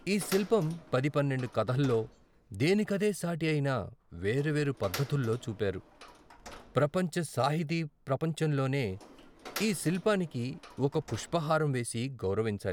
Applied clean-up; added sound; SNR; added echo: none; Door; 19 dB; none.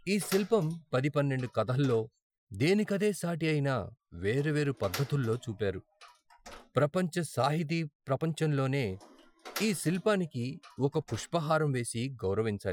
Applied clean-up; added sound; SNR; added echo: classical method Wiener filter.